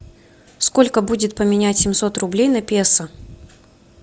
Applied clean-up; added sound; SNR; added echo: none; none; none; none.